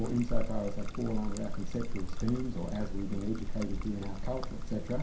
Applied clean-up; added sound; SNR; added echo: none; Trickle, dribble; -3 dB; reverberation time 0.5 s.